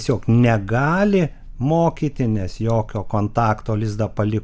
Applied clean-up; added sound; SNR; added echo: none; none; none; none.